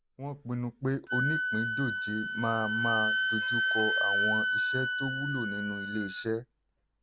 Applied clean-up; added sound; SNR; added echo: none; Wind instrument, woodwind instrument; -3 dB; none.